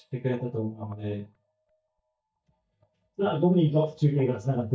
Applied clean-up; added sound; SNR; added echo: neural mask model DeepFilterNet 3.